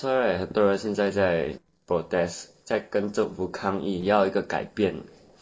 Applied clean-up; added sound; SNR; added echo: neural separator model SepFormer DNS4.